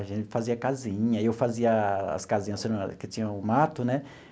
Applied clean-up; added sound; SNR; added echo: none; none; none; none.